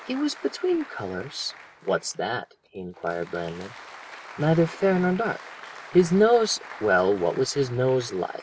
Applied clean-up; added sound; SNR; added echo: none; Applause; 18 dB; none.